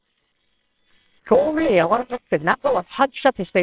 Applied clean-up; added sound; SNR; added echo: neural separator model SepFormer WHAMR!.